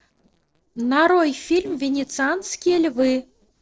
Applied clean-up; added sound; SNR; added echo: neural separator model SepFormer DNS4.